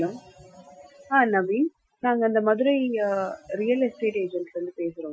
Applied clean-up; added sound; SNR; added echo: classical method Wiener filter.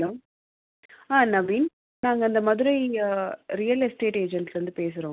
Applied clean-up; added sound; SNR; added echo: none; none; none; none.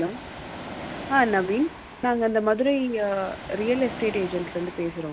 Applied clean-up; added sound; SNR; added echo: none; Ocean; 12 dB; none.